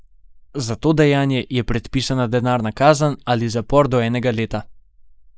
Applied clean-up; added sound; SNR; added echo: neural mask model Resemble Enhance denoiser.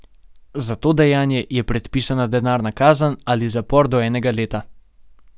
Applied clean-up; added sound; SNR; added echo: none; none; none; none.